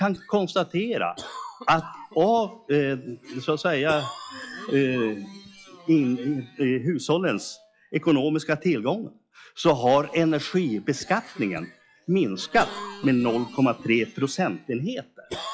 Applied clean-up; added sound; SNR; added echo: classical method log-MMSE.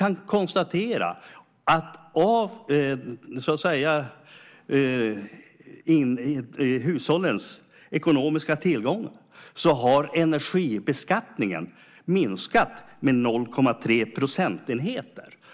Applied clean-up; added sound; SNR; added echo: none; none; none; none.